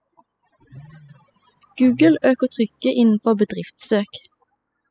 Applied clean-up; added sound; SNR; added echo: classical method spectral subtraction.